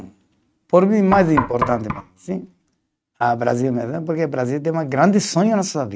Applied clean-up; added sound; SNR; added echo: neural mask model RNNoise.